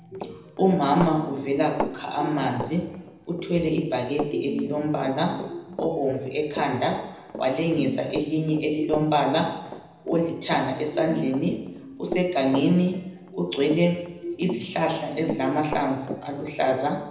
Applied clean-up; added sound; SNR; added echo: none; Run; 13 dB; reverberation time 0.8 s.